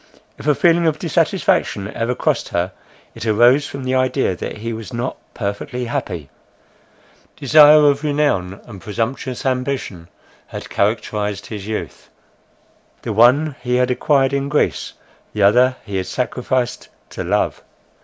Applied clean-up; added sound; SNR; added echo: none; none; none; none.